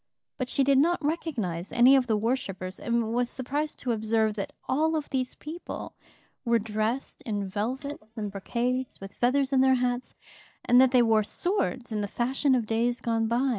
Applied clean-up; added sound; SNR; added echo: neural mask model DeepFilterNet 3.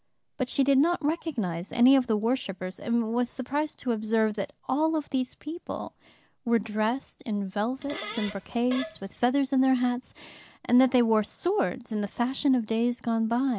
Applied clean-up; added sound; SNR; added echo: none; Fart; 13 dB; none.